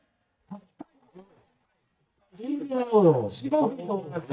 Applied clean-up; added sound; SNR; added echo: neural mask model DeepFilterNet 3.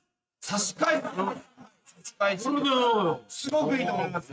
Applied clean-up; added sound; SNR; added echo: neural mask model RNNoise.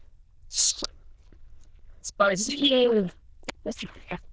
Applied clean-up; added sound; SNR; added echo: neural diffusion model UNIVERSE++.